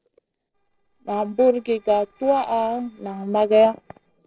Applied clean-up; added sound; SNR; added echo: neural separator model SepFormer DNS4.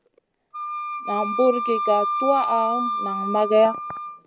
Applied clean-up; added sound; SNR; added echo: none; Wind instrument, woodwind instrument; 3 dB; none.